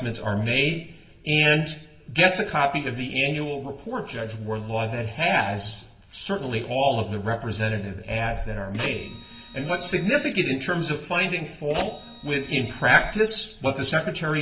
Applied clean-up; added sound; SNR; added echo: none; Printer; 15 dB; reverberation time 0.6 s.